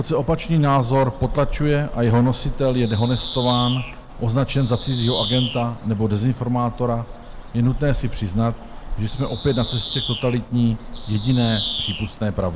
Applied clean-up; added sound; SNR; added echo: none; Bird vocalization, bird call, bird song; 7 dB; none.